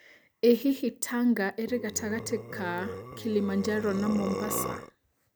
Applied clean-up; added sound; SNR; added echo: none; Burping, eructation; 8 dB; none.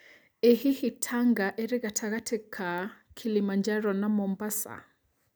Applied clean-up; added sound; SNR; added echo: none; none; none; none.